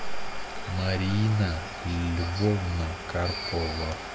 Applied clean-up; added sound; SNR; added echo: none; Domestic sounds, home sounds; 10 dB; reverberation time 1.3 s.